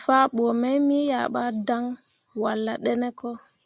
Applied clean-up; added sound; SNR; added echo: none; none; none; none.